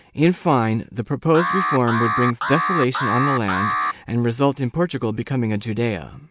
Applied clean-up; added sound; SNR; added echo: none; Alarm; 2 dB; none.